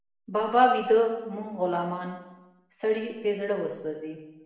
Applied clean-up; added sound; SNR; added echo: none; none; none; reverberation time 0.9 s.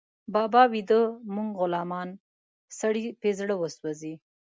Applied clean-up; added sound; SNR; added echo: none; none; none; none.